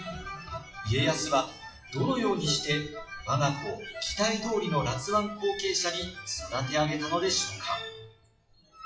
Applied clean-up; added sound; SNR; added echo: classical method WPE with log-MMSE.